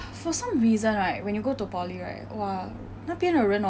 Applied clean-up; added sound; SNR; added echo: none; none; none; none.